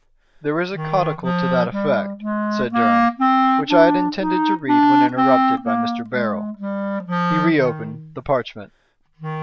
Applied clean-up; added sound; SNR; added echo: none; Wind instrument, woodwind instrument; -3 dB; none.